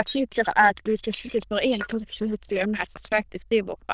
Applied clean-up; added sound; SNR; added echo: neural diffusion model UNIVERSE++.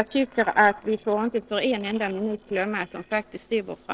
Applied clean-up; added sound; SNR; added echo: neural separator model SepFormer DNS4.